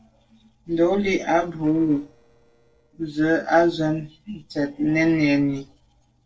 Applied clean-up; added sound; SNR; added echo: neural separator model SepFormer DNS4.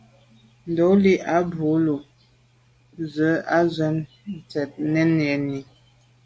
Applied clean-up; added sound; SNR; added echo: none; none; none; none.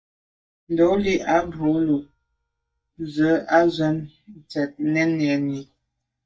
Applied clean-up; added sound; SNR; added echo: neural mask model DeepFilterNet 3.